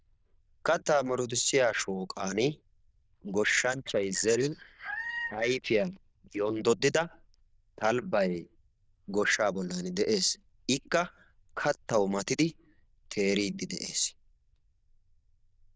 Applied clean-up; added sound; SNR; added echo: neural diffusion model UNIVERSE++.